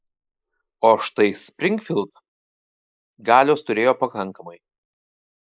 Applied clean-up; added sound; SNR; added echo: neural mask model Resemble Enhance denoiser.